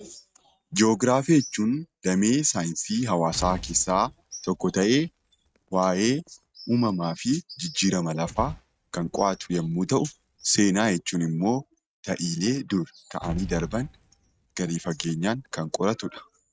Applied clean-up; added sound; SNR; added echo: neural mask model RNNoise.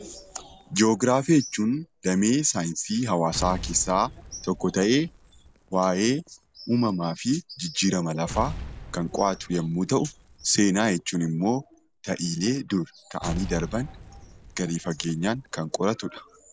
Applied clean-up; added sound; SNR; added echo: none; Explosion; 16 dB; none.